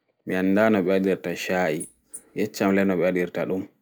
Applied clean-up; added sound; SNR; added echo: neural mask model DeepFilterNet 3.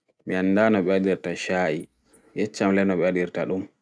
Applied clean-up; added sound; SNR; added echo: neural mask model RNNoise.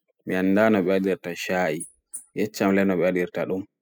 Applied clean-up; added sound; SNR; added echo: classical method spectral subtraction.